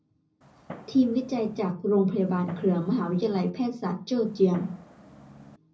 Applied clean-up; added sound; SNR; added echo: none; Fireworks; 19 dB; reverberation time 0.4 s.